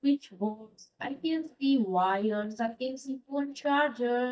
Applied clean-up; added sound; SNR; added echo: neural mask model DeepFilterNet 3.